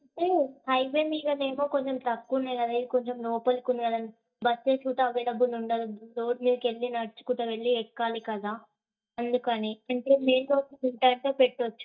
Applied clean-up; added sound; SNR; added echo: neural mask model DeepFilterNet 3.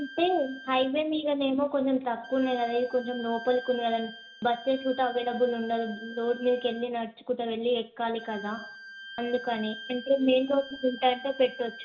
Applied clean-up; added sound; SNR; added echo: none; Wind instrument, woodwind instrument; 16 dB; reverberation time 0.5 s.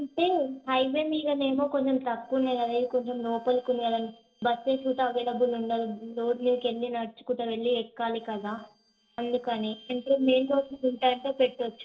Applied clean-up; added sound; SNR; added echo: neural separator model SepFormer DNS4.